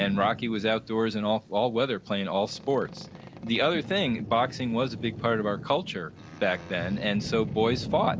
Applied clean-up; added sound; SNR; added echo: none; Boat, Water vehicle; 11 dB; none.